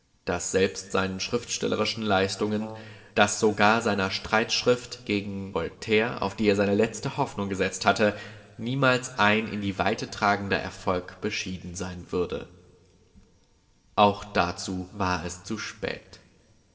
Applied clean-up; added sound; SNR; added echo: neural separator model SepFormer DNS4.